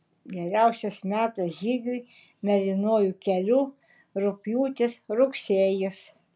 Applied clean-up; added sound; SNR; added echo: none; none; none; none.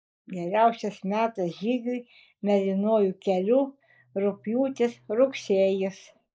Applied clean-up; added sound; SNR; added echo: neural mask model Resemble Enhance denoiser.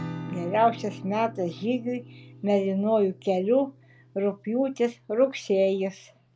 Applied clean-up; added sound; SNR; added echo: none; Acoustic guitar / Strum; 16 dB; none.